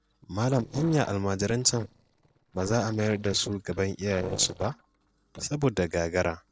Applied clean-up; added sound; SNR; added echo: neural separator model SepFormer DNS4.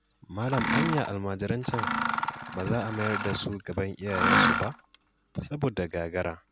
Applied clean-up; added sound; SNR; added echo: none; Mechanisms; 0 dB; none.